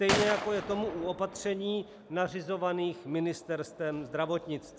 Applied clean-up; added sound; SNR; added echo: none; Gunshot, gunfire; 5 dB; none.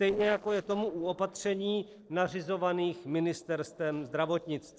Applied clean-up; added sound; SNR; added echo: neural separator model SepFormer DNS4.